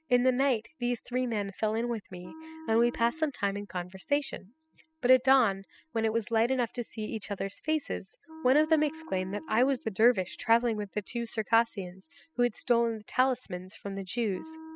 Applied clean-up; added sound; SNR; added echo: classical method spectral subtraction.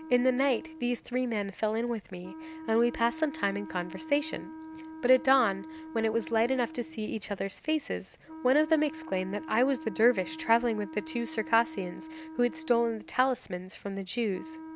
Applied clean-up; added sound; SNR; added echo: none; Wind instrument, woodwind instrument; 15 dB; none.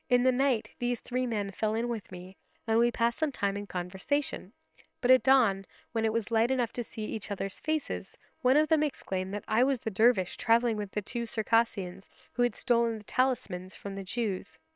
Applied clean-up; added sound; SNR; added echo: neural separator model SepFormer WHAM!.